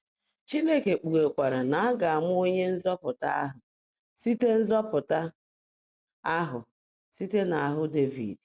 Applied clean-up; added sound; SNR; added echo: none; none; none; none.